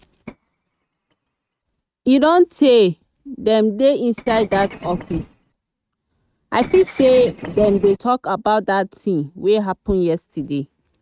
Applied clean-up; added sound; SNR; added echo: neural mask model RNNoise.